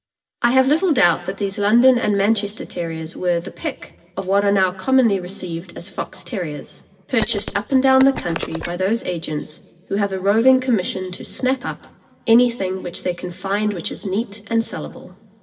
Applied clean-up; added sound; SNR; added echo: none; Telephone; 10 dB; reverberation time 2.1 s.